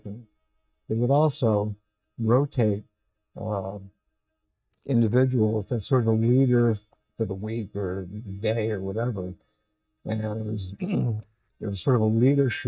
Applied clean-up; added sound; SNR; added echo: neural mask model DeepFilterNet 3.